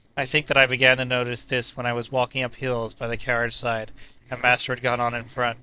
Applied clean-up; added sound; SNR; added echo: neural separator model SepFormer DNS4.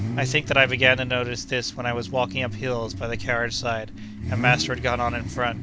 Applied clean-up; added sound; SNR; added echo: none; Idling / Accelerating, revving, vroom / Car; 6 dB; none.